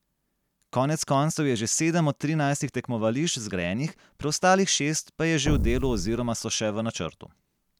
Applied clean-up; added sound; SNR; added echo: none; Explosion; 2 dB; none.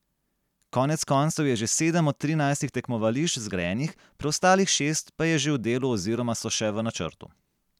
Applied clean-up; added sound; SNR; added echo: none; none; none; none.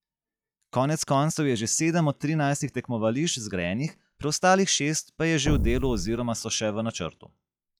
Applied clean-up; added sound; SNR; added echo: classical method log-MMSE.